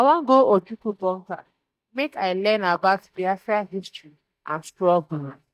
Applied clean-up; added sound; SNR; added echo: neural mask model DeepFilterNet 3.